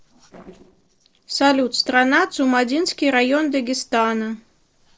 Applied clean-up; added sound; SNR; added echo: neural separator model SepFormer DNS4.